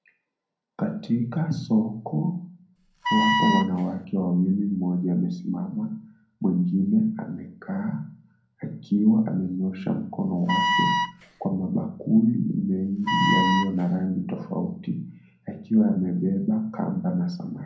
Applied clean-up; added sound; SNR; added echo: none; Wind instrument, woodwind instrument; 0 dB; reverberation time 0.5 s.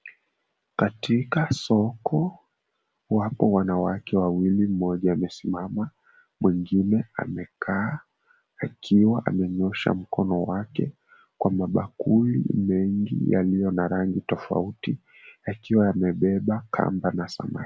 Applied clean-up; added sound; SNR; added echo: none; none; none; none.